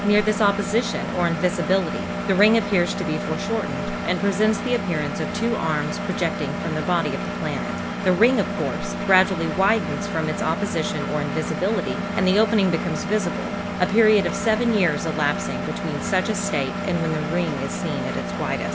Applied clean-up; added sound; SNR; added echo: none; Engine; 4 dB; none.